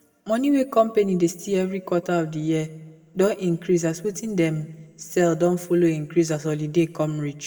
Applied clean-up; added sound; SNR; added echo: none; none; none; reverberation time 0.8 s.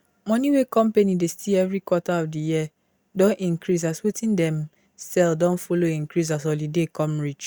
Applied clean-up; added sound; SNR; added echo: none; none; none; none.